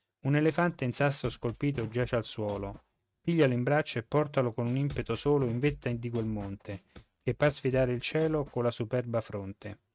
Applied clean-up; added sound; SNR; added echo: neural mask model RNNoise.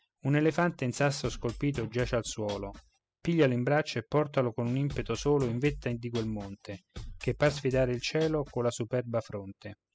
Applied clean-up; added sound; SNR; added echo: classical method spectral subtraction.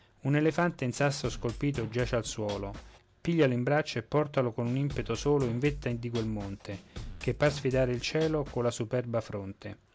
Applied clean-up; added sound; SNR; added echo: none; Drum kit; 13 dB; none.